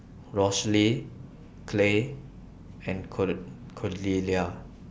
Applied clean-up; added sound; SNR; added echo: none; none; none; none.